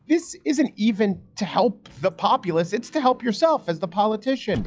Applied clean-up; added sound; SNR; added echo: classical method log-MMSE.